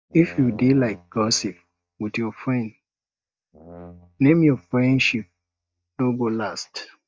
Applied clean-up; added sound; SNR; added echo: neural mask model DeepFilterNet 3.